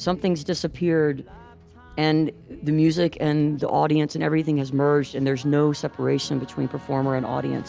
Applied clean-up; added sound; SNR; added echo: none; none; none; none.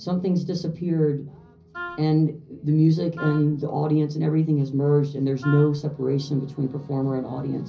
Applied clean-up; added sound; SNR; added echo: none; Wind instrument, woodwind instrument; 15 dB; reverberation time 0.5 s.